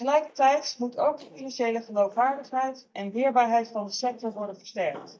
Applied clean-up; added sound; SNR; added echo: neural mask model DeepFilterNet 3.